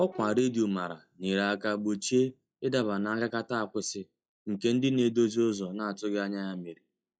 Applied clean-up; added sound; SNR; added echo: classical method log-MMSE.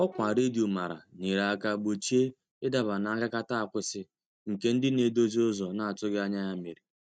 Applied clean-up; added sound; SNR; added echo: neural mask model RNNoise.